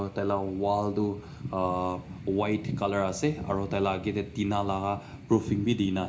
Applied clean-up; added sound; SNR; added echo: none; none; none; reverberation time 0.4 s.